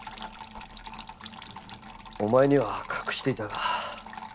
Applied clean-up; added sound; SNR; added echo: none; Trickle, dribble / Water tap, faucet; 14 dB; none.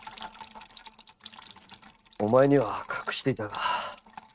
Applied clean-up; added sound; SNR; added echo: neural mask model RNNoise.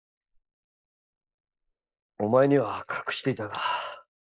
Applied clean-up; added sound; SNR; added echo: neural mask model Resemble Enhance denoiser.